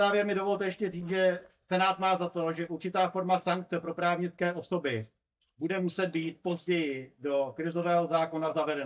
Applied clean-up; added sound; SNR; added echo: neural mask model DeepFilterNet 3.